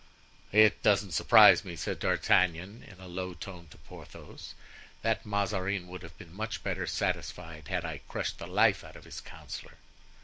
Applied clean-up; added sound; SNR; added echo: none; none; none; none.